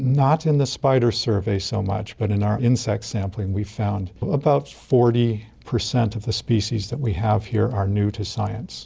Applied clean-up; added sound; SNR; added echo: none; none; none; none.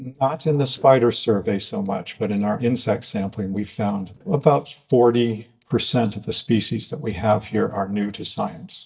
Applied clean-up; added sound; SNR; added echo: neural mask model DeepFilterNet 3.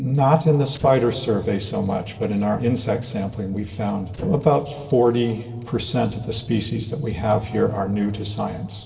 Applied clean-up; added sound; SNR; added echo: neural separator model SepFormer DNS4.